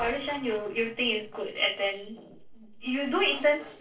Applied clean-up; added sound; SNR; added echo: neural separator model SepFormer DNS4.